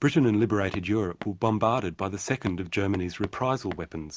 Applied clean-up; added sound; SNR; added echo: none; Walk, footsteps; 15 dB; none.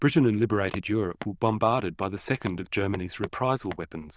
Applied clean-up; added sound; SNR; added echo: neural diffusion model UNIVERSE++.